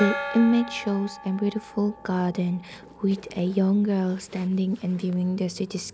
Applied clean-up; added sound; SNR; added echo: none; Gong; 13 dB; none.